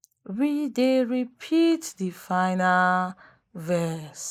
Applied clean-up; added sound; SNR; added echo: neural mask model Resemble Enhance denoiser.